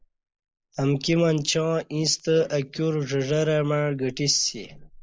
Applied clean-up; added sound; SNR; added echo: neural mask model Resemble Enhance denoiser.